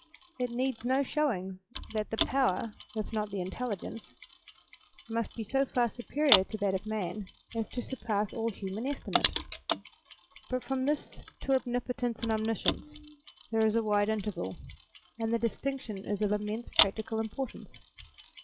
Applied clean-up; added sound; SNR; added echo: classical method log-MMSE.